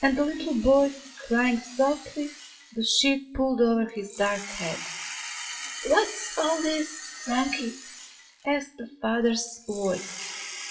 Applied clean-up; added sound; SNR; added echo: classical method WPE with log-MMSE.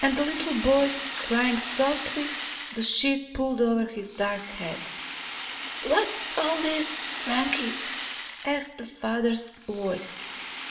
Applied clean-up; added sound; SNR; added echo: none; Rattle (instrument); 5 dB; reverberation time 1.0 s.